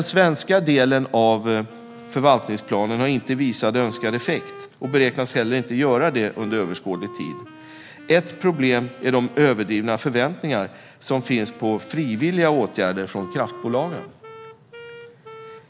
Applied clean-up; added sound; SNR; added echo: none; Wind instrument, woodwind instrument; 19 dB; none.